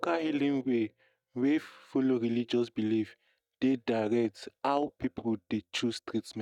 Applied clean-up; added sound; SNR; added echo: neural mask model DeepFilterNet 3.